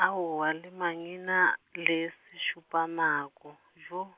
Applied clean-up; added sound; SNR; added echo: none; none; none; none.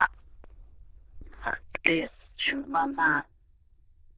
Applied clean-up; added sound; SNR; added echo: neural diffusion model UNIVERSE++.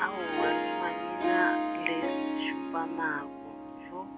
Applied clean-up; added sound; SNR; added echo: none; Harp; -3 dB; none.